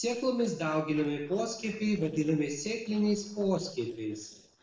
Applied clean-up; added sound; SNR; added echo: neural separator model SepFormer DNS4.